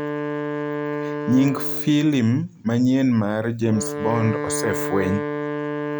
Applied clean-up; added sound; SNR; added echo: none; Wind instrument, woodwind instrument; 6 dB; none.